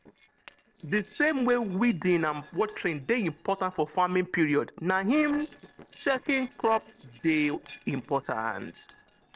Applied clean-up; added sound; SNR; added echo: neural separator model SepFormer DNS4.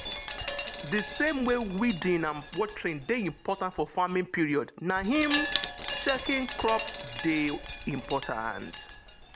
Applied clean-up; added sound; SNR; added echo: none; Wind chime; 2 dB; none.